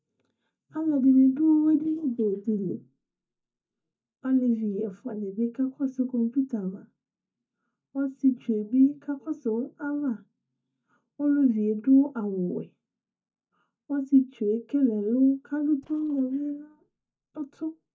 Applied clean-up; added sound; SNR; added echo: neural mask model DeepFilterNet 3.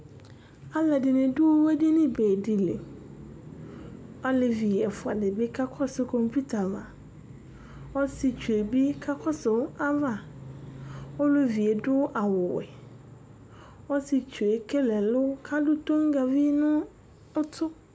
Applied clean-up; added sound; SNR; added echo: none; none; none; none.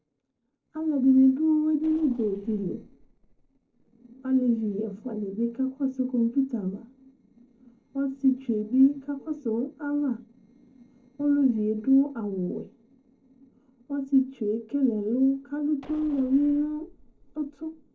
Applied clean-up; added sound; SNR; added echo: neural separator model SepFormer DNS4.